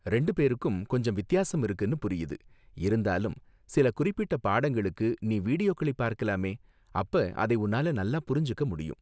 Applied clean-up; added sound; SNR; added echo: none; none; none; none.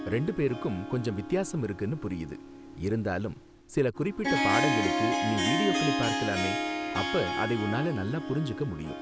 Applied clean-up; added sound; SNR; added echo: none; Harp; 1 dB; none.